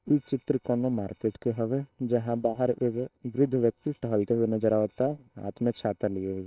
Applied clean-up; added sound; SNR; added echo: neural separator model SepFormer WHAM!.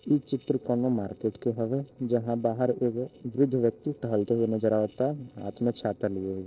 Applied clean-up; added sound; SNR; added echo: neural separator model SepFormer DNS4.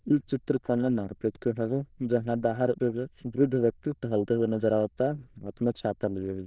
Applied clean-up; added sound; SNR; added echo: neural diffusion model UNIVERSE++.